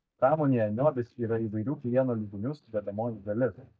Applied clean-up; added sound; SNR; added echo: neural mask model DeepFilterNet 3.